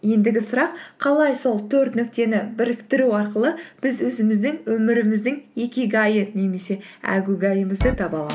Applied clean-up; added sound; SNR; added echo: none; none; none; none.